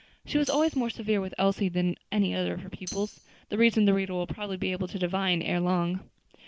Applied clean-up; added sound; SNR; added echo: none; Tambourine; 15 dB; none.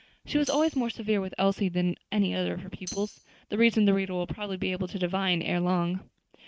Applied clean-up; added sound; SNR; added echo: neural mask model RNNoise.